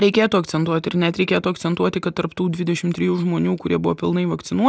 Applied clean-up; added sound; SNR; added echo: none; none; none; none.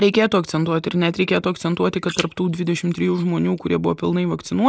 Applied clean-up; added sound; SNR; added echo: neural mask model Resemble Enhance denoiser.